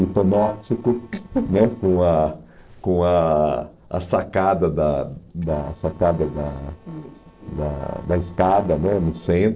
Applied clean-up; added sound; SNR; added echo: neural separator model SepFormer DNS4.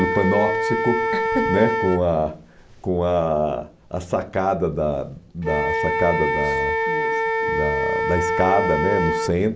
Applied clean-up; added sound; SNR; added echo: none; Wind instrument, woodwind instrument; 1 dB; none.